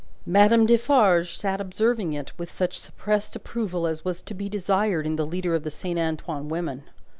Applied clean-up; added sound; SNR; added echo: none; none; none; none.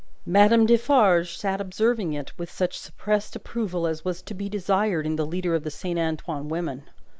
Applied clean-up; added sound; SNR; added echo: neural mask model Resemble Enhance denoiser.